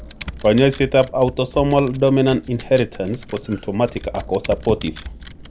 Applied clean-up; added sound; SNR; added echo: none; Computer keyboard; 15 dB; none.